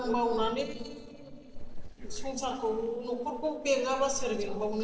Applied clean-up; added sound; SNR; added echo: neural separator model SepFormer DNS4.